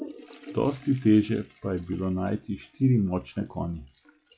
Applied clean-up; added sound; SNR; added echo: classical method log-MMSE.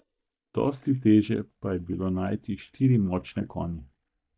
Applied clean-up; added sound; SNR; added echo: neural mask model DeepFilterNet 3.